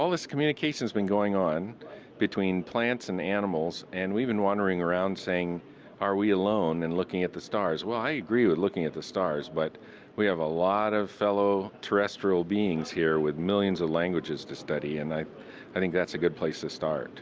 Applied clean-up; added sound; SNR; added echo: none; none; none; none.